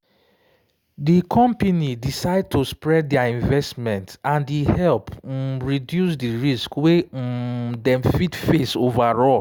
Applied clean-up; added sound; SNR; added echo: none; none; none; none.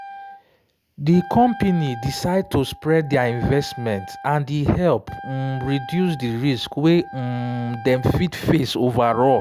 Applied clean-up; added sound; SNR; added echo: none; Wind instrument, woodwind instrument; 16 dB; none.